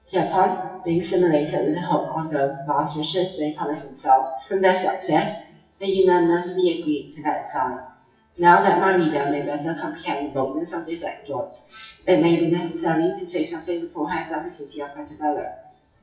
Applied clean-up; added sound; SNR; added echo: classical method WPE with log-MMSE.